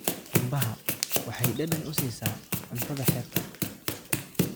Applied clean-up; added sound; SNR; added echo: none; Run; -4 dB; none.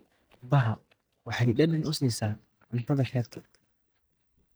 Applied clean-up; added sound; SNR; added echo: neural mask model DeepFilterNet 3.